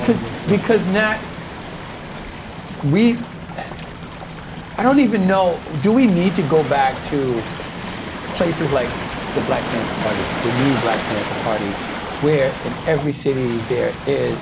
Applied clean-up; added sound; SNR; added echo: none; Waves, surf; 8 dB; none.